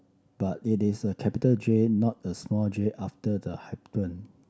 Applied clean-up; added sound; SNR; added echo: none; none; none; none.